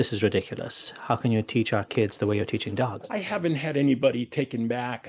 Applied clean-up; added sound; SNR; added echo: none; none; none; none.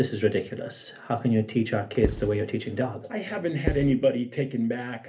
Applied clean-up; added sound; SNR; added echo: none; Writing; 3 dB; reverberation time 0.3 s.